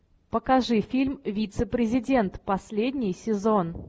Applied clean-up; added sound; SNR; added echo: none; none; none; none.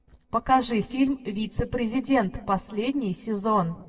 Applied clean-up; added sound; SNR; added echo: neural separator model SepFormer DNS4.